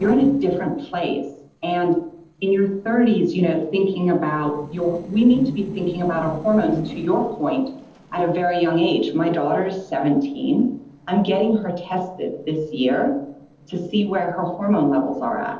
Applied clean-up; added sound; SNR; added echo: neural separator model SepFormer DNS4.